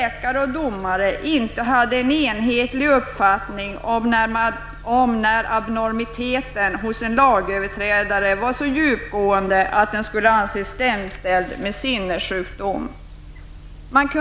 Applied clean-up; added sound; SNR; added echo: none; Gull, seagull; 18 dB; none.